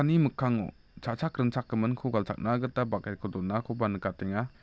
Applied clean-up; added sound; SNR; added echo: none; none; none; none.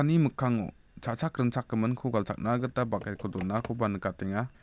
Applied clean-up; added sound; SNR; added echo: none; Computer keyboard; 18 dB; none.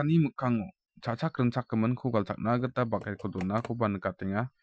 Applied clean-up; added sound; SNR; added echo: classical method Wiener filter.